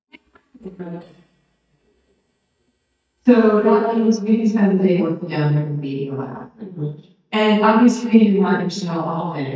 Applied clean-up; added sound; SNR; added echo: neural mask model DeepFilterNet 3.